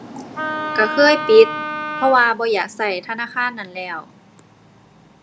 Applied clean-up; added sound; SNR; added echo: none; Wind instrument, woodwind instrument; 7 dB; none.